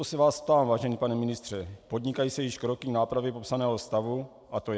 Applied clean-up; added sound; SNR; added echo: none; none; none; none.